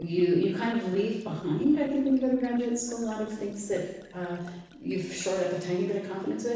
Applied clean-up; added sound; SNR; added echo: neural separator model SepFormer DNS4.